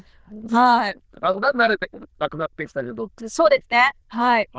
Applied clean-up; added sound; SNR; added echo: neural diffusion model UNIVERSE++.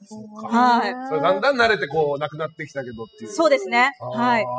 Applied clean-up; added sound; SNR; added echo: classical method spectral subtraction.